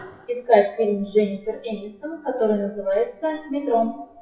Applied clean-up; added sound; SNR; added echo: classical method WPE with log-MMSE.